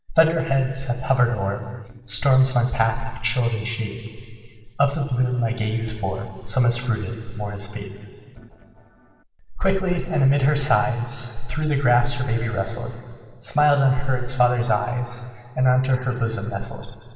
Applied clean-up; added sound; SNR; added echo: neural separator model SepFormer DNS4.